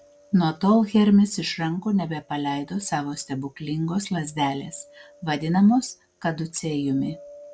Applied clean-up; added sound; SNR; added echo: none; none; none; none.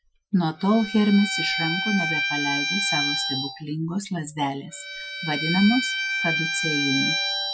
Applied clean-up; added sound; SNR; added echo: classical method Wiener filter.